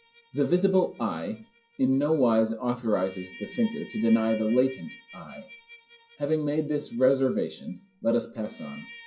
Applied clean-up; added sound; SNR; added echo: classical method WPE with log-MMSE.